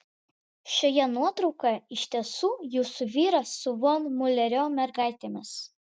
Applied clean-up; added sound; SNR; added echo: none; none; none; none.